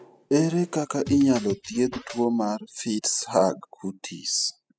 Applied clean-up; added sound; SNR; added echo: classical method spectral subtraction.